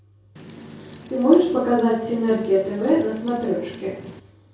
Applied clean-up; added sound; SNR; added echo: none; Wind; 18 dB; reverberation time 0.6 s.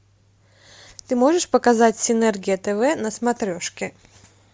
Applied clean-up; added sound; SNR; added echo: none; none; none; none.